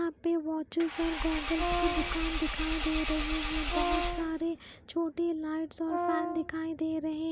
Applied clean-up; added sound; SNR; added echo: none; Engine / Car + Brass instrument; 0 dB; none.